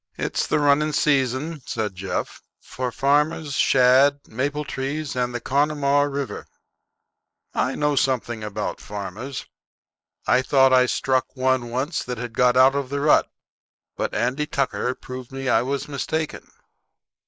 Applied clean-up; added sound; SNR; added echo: neural mask model Resemble Enhance denoiser.